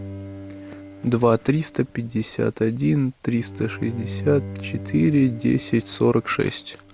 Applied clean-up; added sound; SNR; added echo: none; Bowed string instrument; 14 dB; none.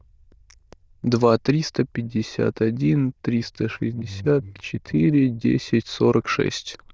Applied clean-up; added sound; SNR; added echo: neural diffusion model UNIVERSE++.